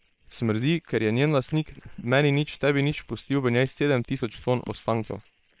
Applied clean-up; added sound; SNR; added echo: neural separator model SepFormer WHAM!.